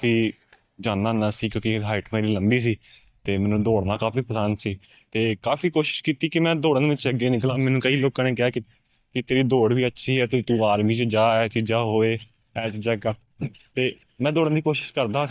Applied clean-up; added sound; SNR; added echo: neural mask model DeepFilterNet 3.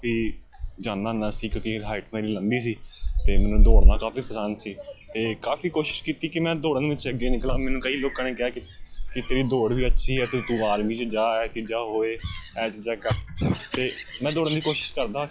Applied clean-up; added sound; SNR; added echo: classical method log-MMSE.